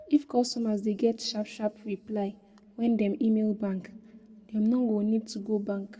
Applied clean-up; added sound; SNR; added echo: none; none; none; reverberation time 0.9 s.